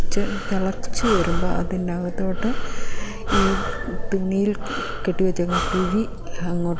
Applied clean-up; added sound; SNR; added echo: none; Breathing; -3 dB; none.